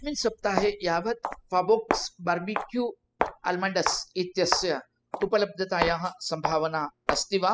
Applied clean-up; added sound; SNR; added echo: classical method spectral subtraction.